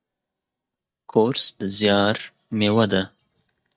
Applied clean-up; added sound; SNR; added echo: neural mask model DeepFilterNet 3.